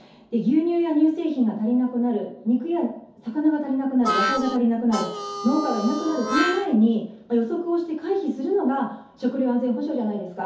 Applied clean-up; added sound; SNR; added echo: none; Harmonica; 4 dB; reverberation time 0.5 s.